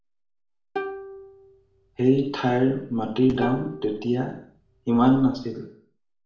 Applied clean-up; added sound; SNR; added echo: none; Plucked string instrument; 14 dB; reverberation time 0.5 s.